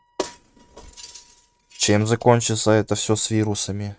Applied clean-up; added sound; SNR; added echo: neural mask model RNNoise.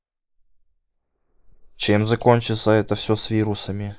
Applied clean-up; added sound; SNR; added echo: neural mask model Resemble Enhance denoiser.